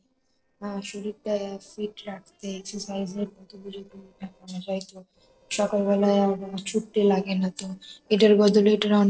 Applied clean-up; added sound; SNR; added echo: neural separator model SepFormer DNS4.